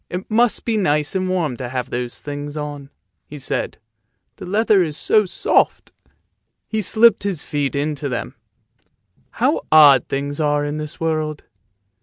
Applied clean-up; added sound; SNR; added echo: none; none; none; none.